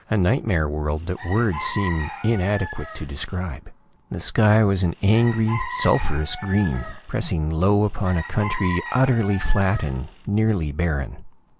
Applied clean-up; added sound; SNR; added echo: none; Chicken, rooster; 13 dB; none.